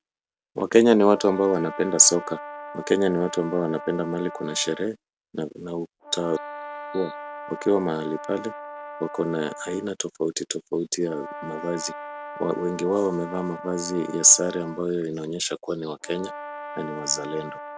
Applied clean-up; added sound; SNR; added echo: none; Brass instrument; 13 dB; none.